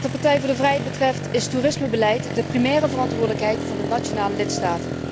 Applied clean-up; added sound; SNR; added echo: none; Motorcycle; 5 dB; none.